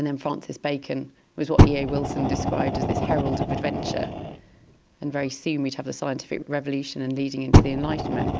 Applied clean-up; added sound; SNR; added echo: none; Fire; -4 dB; none.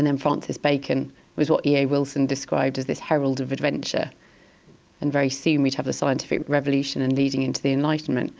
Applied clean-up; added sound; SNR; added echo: none; none; none; none.